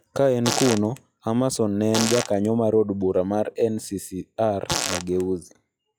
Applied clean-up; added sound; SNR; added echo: classical method log-MMSE.